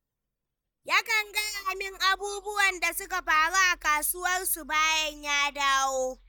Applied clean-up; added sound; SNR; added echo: neural mask model DeepFilterNet 3.